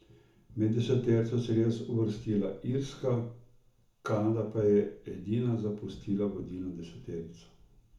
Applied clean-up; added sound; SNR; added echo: none; none; none; reverberation time 0.7 s.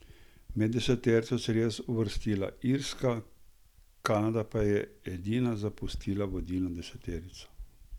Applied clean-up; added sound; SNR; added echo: none; none; none; none.